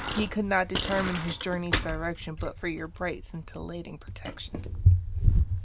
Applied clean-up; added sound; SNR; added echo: none; Bicycle; -4 dB; none.